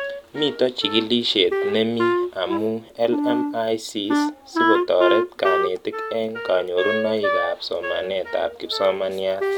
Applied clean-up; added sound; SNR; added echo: none; Wind instrument, woodwind instrument; 2 dB; none.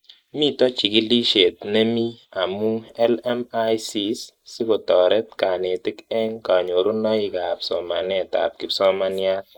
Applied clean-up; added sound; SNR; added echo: neural mask model Resemble Enhance denoiser.